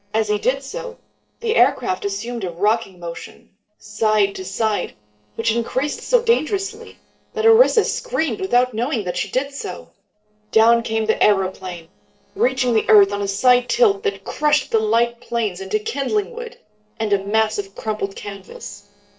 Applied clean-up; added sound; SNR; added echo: neural separator model SepFormer DNS4.